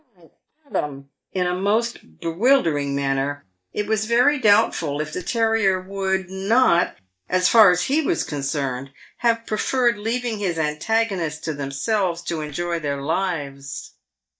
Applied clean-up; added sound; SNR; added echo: neural mask model DeepFilterNet 3.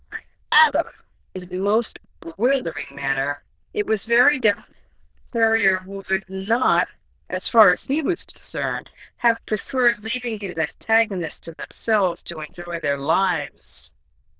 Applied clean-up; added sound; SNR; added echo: neural diffusion model UNIVERSE++.